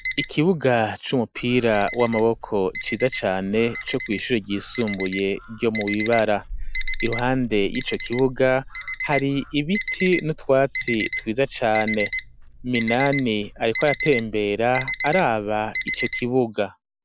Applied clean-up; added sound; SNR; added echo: none; Alarm; 9 dB; none.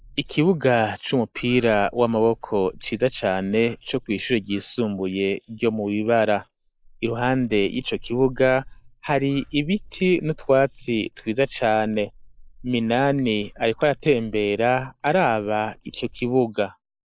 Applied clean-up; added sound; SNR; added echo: neural mask model Resemble Enhance denoiser.